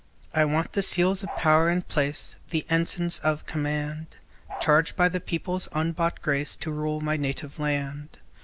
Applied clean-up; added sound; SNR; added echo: none; Bark; 11 dB; none.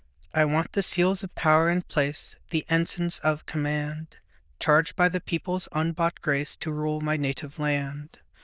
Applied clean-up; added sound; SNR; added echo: neural diffusion model UNIVERSE++.